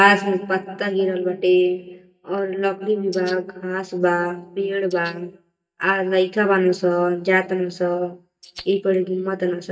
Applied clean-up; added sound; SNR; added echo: neural mask model DeepFilterNet 3.